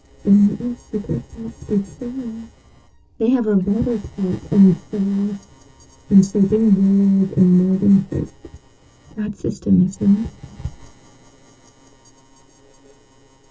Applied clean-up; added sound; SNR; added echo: neural separator model SepFormer DNS4.